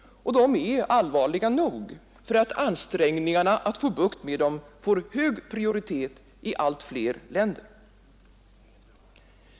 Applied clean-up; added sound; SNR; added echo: none; none; none; none.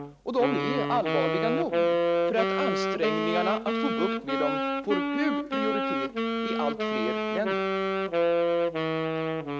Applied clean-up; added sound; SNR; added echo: none; Wind instrument, woodwind instrument; -4 dB; none.